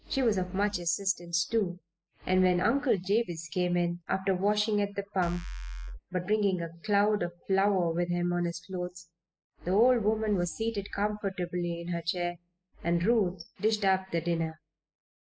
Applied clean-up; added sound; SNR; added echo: classical method spectral subtraction.